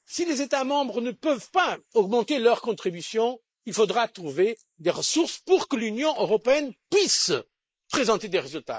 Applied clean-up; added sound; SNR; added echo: neural mask model Resemble Enhance denoiser.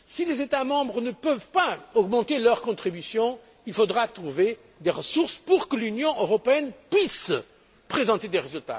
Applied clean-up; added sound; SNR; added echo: none; none; none; none.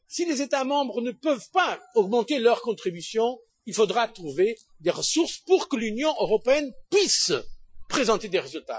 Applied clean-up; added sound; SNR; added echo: classical method Wiener filter.